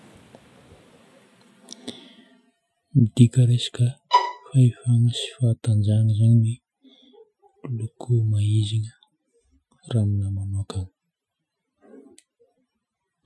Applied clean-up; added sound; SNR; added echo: classical method Wiener filter.